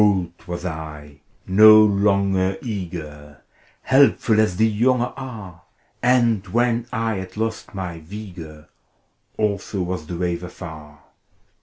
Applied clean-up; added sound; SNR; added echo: none; none; none; none.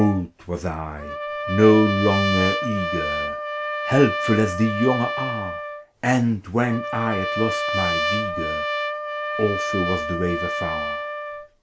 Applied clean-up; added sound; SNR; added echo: none; Trumpet; 3 dB; none.